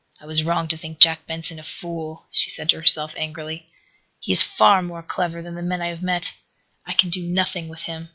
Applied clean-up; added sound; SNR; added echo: none; none; none; none.